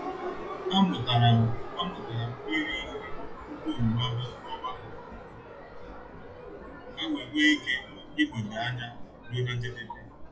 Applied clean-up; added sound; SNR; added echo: classical method WPE with log-MMSE.